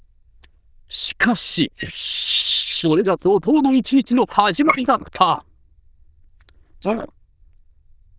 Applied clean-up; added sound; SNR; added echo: neural diffusion model UNIVERSE++.